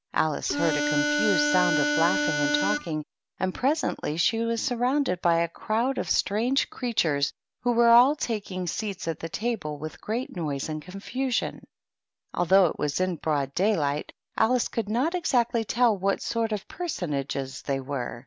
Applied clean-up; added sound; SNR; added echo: none; Harmonica; -1 dB; none.